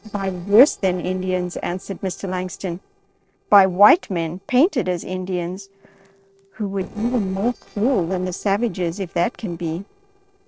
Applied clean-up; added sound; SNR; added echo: neural separator model SepFormer DNS4.